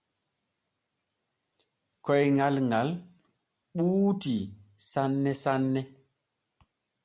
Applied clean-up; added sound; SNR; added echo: none; none; none; none.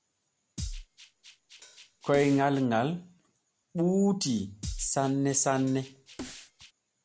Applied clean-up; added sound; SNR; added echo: none; Drum kit; 13 dB; none.